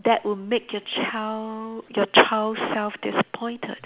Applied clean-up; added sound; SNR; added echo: none; none; none; none.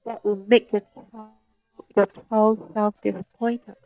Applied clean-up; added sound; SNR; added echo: neural mask model DeepFilterNet 3.